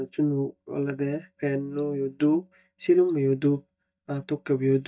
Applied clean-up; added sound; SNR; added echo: neural mask model DeepFilterNet 3.